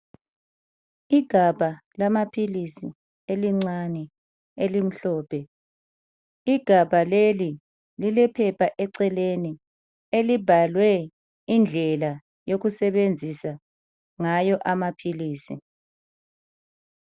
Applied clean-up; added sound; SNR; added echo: none; none; none; none.